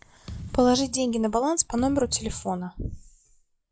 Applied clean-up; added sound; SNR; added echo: classical method log-MMSE.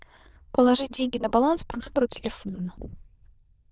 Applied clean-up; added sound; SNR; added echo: neural diffusion model UNIVERSE++.